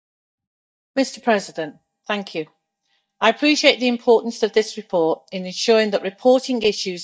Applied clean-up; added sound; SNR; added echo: neural mask model DeepFilterNet 3.